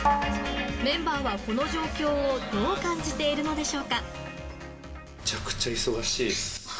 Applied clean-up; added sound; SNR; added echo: none; Bowed string instrument; 3 dB; reverberation time 1.9 s.